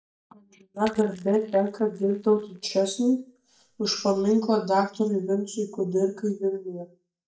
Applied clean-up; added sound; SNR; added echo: neural mask model DeepFilterNet 3.